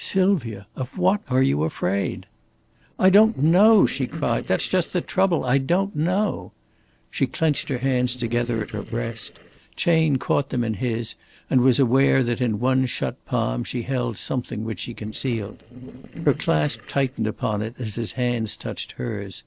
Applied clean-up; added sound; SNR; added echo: neural separator model SepFormer DNS4.